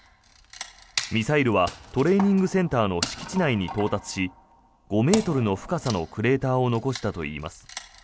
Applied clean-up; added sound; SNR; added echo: none; Wood; 13 dB; none.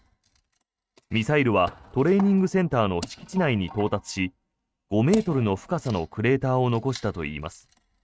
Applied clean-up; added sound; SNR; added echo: neural mask model RNNoise.